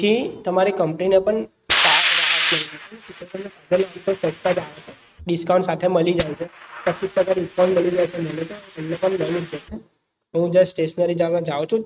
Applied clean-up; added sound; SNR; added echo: neural mask model RNNoise.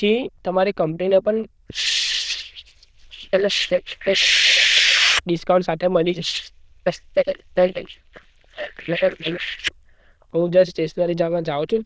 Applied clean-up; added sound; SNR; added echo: neural diffusion model UNIVERSE++.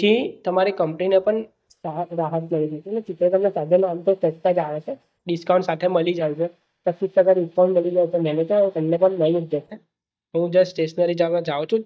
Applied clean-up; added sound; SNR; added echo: neural mask model DeepFilterNet 3.